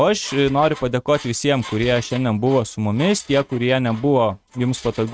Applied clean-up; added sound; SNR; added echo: neural mask model RNNoise.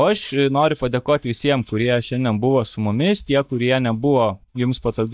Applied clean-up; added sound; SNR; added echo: neural mask model DeepFilterNet 3.